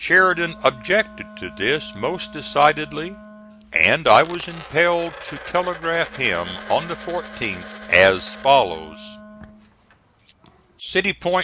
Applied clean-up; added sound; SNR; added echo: none; Wind instrument, woodwind instrument + Coin (dropping); 18 dB; none.